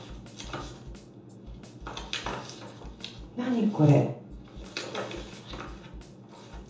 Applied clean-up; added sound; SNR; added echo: none; Snare drum; 17 dB; reverberation time 1.2 s.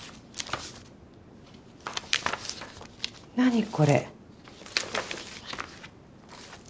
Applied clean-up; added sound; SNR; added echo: none; none; none; none.